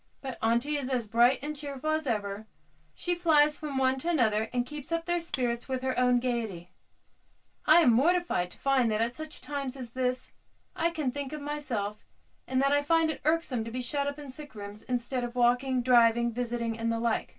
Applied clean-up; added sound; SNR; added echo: neural separator model SepFormer DNS4.